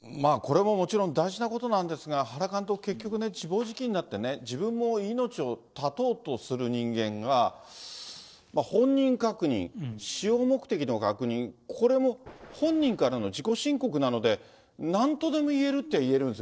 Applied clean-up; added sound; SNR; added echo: neural separator model SepFormer DNS4.